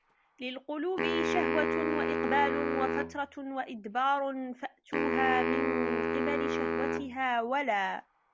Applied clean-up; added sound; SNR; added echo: none; Wind instrument, woodwind instrument; -1 dB; none.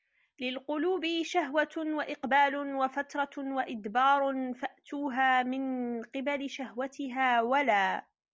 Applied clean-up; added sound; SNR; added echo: none; none; none; none.